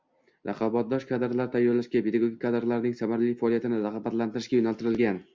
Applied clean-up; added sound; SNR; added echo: none; none; none; none.